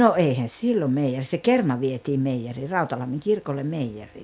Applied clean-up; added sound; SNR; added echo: none; none; none; none.